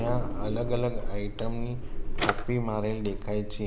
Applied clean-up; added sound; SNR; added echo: none; Drawer open or close; -2 dB; none.